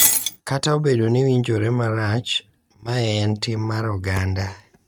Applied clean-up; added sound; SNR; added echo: neural mask model RNNoise.